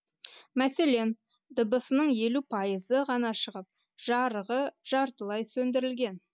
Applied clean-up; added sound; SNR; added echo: none; none; none; none.